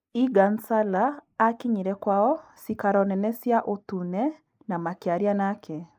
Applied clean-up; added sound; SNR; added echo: neural mask model Resemble Enhance denoiser.